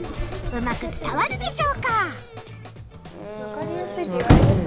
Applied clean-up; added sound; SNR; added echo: none; Squeak / Slam / Wood; -2 dB; none.